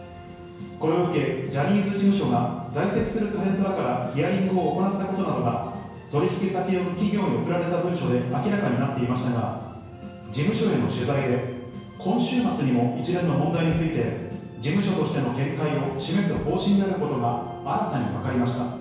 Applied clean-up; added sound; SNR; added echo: none; Knock; 20 dB; reverberation time 1.0 s.